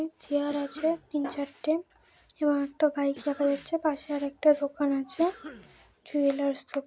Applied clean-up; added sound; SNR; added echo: none; Cough; 20 dB; none.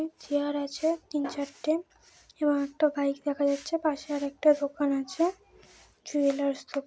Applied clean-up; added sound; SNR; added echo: none; none; none; none.